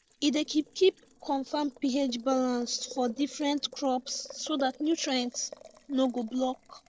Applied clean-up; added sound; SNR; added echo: neural separator model SepFormer DNS4.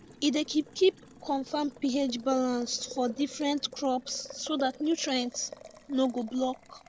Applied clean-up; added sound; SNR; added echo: none; Boiling; 17 dB; none.